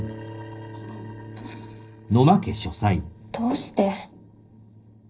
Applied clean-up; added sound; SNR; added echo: neural separator model SepFormer DNS4.